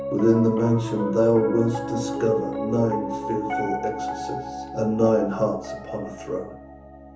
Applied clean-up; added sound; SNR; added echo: none; Piano; 6 dB; reverberation time 0.7 s.